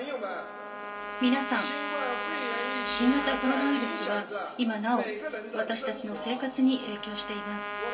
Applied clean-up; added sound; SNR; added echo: none; Trumpet; 7 dB; reverberation time 0.2 s.